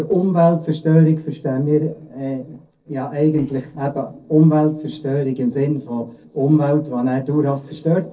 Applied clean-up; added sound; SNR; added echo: neural separator model SepFormer DNS4.